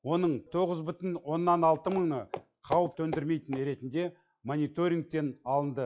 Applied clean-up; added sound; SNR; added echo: classical method log-MMSE.